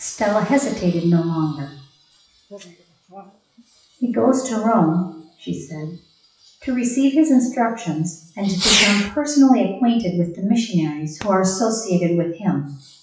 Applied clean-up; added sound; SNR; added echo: classical method WPE with log-MMSE.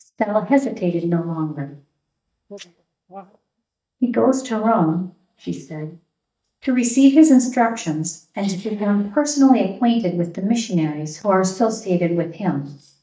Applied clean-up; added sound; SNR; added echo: neural mask model DeepFilterNet 3.